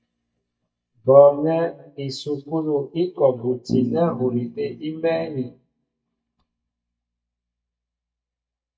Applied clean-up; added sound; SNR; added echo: neural mask model DeepFilterNet 3.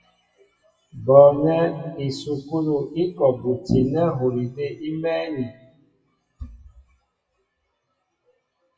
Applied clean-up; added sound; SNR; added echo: classical method WPE with log-MMSE.